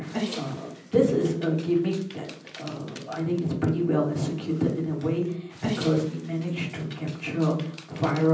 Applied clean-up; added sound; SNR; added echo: none; Dog; 13 dB; reverberation time 0.6 s.